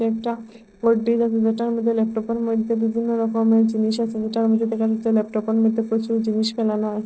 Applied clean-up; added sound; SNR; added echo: neural separator model SepFormer DNS4.